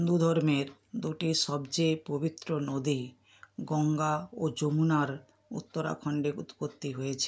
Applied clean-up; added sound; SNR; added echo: none; none; none; none.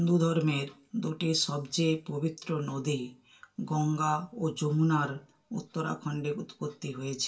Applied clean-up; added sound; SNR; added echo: none; none; none; reverberation time 0.2 s.